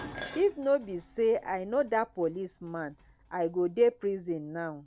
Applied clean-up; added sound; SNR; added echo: none; Dishes, pots, and pans; 19 dB; none.